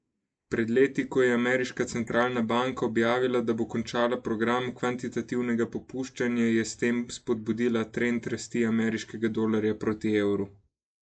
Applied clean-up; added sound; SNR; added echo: neural mask model Resemble Enhance denoiser.